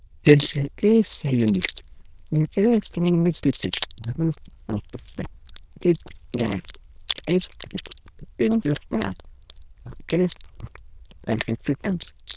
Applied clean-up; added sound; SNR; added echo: neural diffusion model UNIVERSE++.